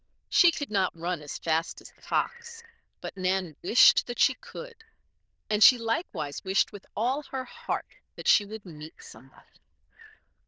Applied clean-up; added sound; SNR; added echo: neural diffusion model UNIVERSE++.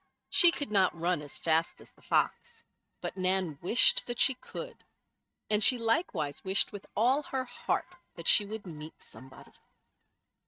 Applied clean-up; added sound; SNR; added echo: neural mask model RNNoise.